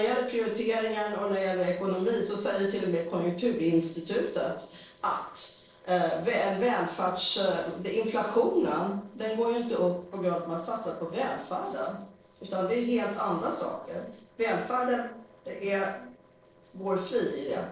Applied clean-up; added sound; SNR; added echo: neural separator model SepFormer DNS4.